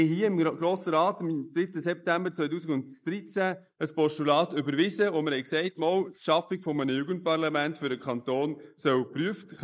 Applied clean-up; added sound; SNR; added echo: neural mask model Resemble Enhance denoiser.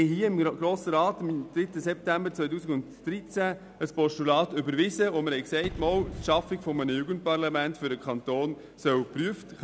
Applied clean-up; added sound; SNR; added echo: none; Gunshot, gunfire / Boom; 15 dB; none.